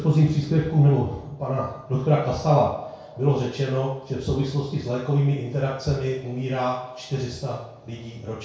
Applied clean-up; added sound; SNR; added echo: none; none; none; reverberation time 0.6 s.